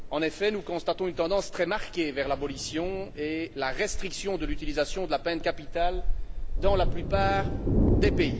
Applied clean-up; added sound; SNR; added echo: none; Thunder; 0 dB; none.